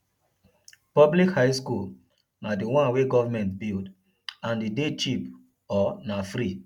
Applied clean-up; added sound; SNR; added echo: none; none; none; none.